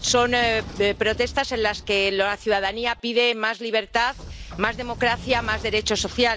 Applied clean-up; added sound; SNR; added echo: none; Sliding door / Train; 15 dB; none.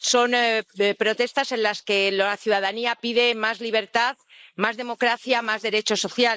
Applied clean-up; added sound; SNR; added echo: neural mask model Resemble Enhance denoiser.